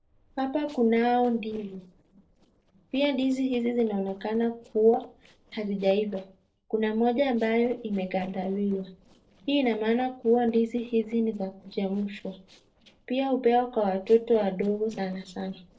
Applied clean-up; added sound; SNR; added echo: neural separator model SepFormer DNS4.